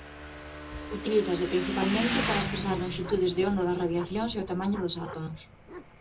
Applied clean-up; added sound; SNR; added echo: none; Motorcycle / Engine; 6 dB; reverberation time 0.2 s.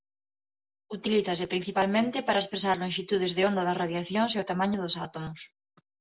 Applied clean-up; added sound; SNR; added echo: none; none; none; none.